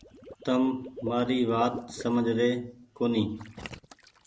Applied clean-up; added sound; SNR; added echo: none; Water / Liquid; 16 dB; none.